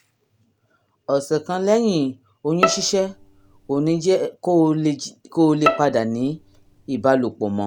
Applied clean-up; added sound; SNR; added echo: none; Bowed string instrument; 5 dB; none.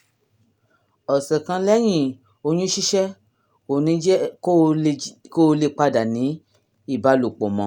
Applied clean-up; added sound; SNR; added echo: none; none; none; none.